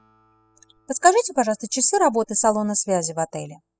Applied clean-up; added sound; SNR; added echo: classical method spectral subtraction.